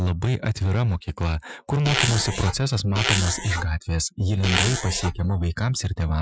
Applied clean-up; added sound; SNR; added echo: classical method Wiener filter.